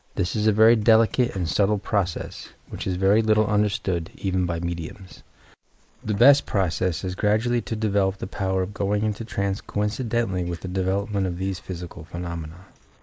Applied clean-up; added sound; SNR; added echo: neural mask model Resemble Enhance denoiser.